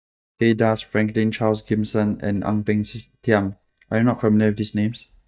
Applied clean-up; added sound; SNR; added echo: neural mask model DeepFilterNet 3.